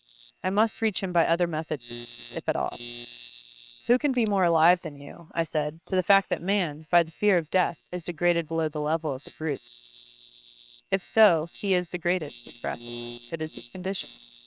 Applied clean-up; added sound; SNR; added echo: neural separator model SepFormer WHAM!.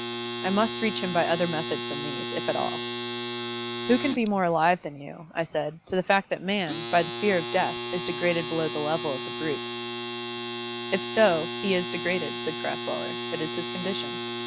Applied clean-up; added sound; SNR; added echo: none; Domestic sounds, home sounds; 5 dB; none.